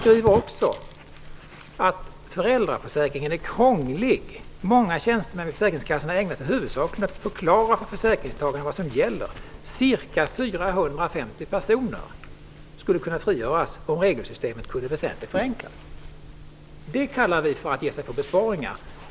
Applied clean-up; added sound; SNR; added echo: none; Crackle; 16 dB; none.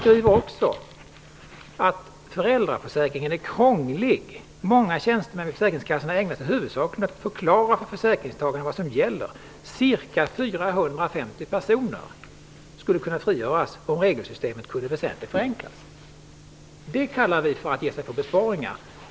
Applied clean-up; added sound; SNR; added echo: none; none; none; none.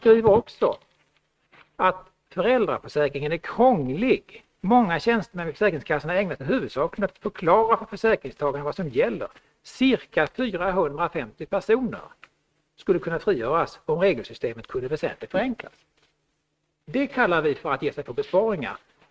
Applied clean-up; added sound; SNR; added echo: neural mask model RNNoise.